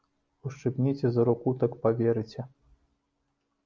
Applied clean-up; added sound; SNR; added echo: none; none; none; none.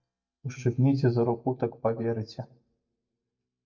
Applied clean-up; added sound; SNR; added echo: neural mask model DeepFilterNet 3.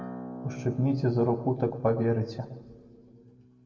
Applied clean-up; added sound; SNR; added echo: none; Acoustic guitar; 14 dB; reverberation time 1.4 s.